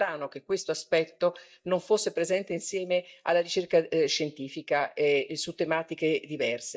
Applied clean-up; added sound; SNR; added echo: neural mask model DeepFilterNet 3.